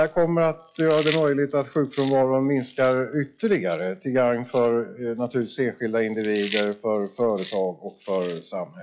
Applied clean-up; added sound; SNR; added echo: classical method log-MMSE.